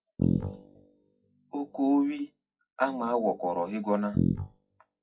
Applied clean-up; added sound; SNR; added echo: classical method WPE with log-MMSE.